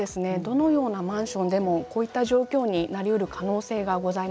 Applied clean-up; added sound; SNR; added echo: none; none; none; none.